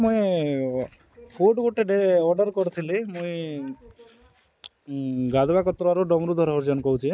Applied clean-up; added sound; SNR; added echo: none; none; none; none.